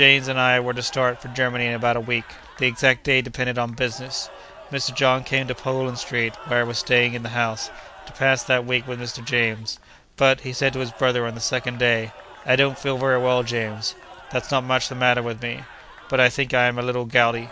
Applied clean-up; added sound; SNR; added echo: none; Crowd / Cheering; 20 dB; none.